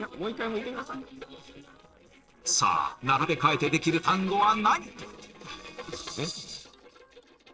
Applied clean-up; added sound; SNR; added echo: neural separator model SepFormer DNS4.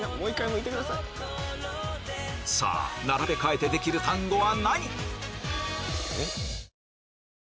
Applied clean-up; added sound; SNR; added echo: none; none; none; none.